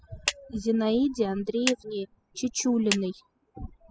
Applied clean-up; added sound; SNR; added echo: classical method spectral subtraction.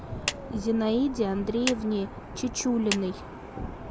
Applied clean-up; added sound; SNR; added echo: none; Clapping; 11 dB; none.